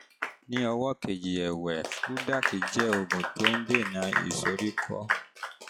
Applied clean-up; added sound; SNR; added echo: classical method log-MMSE.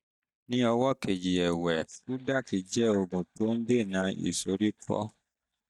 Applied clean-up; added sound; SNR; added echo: neural mask model DeepFilterNet 3.